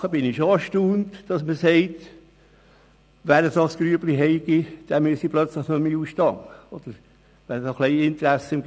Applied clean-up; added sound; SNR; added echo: none; none; none; none.